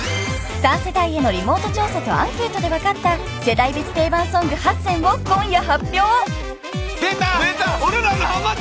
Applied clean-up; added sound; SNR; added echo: none; none; none; none.